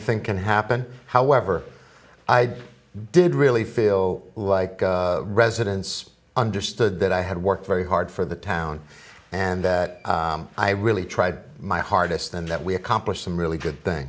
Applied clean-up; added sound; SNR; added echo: none; none; none; none.